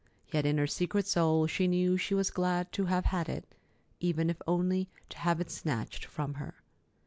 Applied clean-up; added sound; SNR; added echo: none; none; none; none.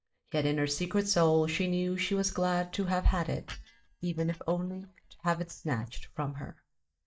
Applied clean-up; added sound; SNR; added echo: neural mask model DeepFilterNet 3.